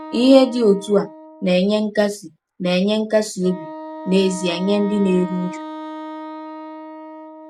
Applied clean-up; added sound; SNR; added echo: none; Wind instrument, woodwind instrument; 14 dB; none.